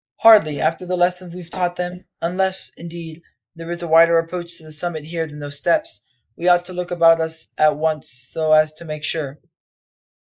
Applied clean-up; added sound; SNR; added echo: neural mask model Resemble Enhance denoiser.